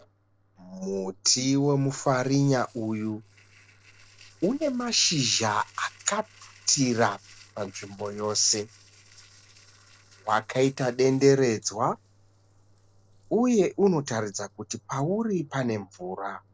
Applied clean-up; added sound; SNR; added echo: neural separator model SepFormer DNS4.